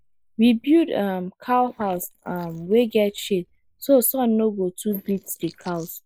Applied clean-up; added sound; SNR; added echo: neural mask model Resemble Enhance denoiser.